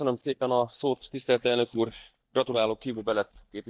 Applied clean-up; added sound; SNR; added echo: neural mask model DeepFilterNet 3.